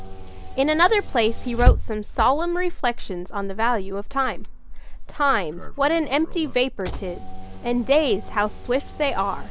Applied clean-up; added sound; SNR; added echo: none; Engine / Car; 2 dB; none.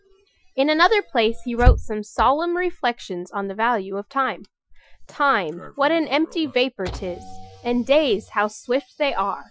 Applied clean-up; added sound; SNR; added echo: classical method Wiener filter.